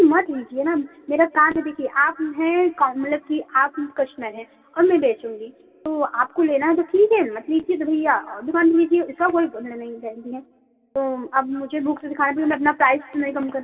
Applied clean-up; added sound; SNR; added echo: none; none; none; reverberation time 2.7 s.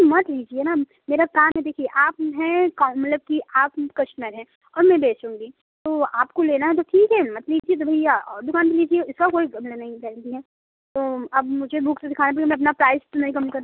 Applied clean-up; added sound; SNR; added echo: none; none; none; none.